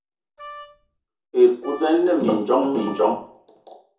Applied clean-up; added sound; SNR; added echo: none; Wind instrument, woodwind instrument; 19 dB; reverberation time 0.6 s.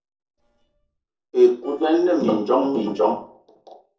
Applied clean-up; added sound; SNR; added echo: neural separator model SepFormer DNS4.